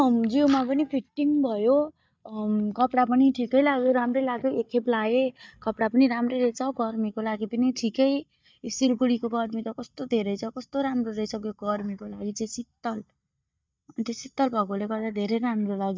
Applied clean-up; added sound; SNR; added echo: neural mask model DeepFilterNet 3.